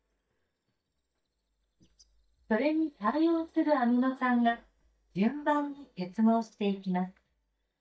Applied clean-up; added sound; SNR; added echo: neural mask model DeepFilterNet 3.